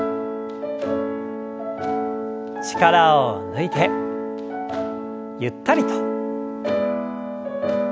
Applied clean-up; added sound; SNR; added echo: none; none; none; none.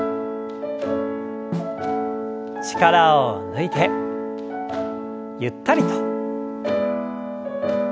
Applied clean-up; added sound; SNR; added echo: none; Snare drum; 11 dB; none.